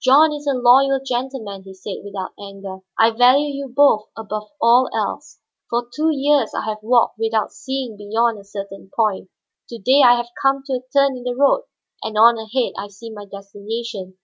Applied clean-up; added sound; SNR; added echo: none; none; none; none.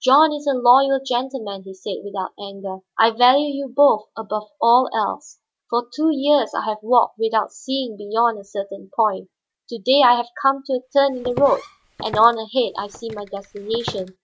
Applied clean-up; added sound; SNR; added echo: none; Walk, footsteps; 16 dB; none.